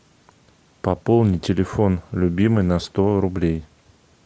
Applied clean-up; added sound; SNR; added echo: none; none; none; none.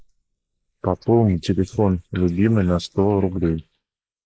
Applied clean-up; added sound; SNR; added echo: neural mask model Resemble Enhance denoiser.